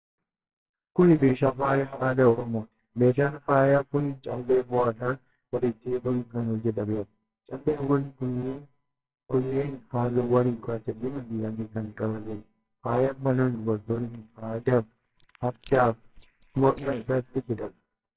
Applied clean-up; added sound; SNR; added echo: neural separator model SepFormer WHAMR!.